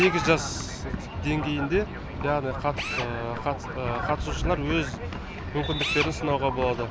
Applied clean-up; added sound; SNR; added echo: none; Drill + Thunder; 8 dB; none.